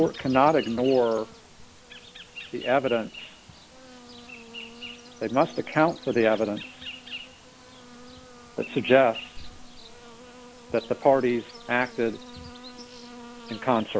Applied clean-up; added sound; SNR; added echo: none; Insect; 16 dB; none.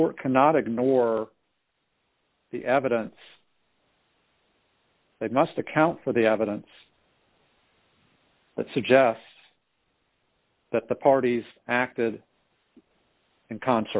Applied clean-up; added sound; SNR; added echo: none; none; none; none.